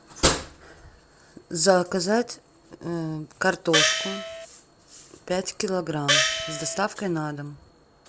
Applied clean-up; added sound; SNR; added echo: none; Gong; -4 dB; none.